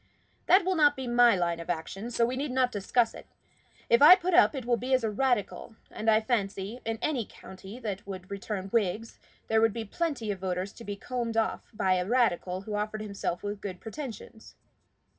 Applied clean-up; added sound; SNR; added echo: none; none; none; reverberation time 0.3 s.